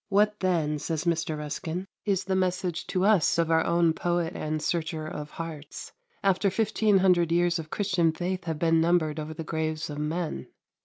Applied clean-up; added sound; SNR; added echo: none; none; none; none.